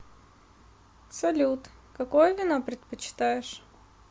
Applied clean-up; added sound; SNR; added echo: none; none; none; none.